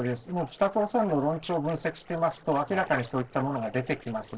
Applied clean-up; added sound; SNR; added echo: neural separator model SepFormer DNS4.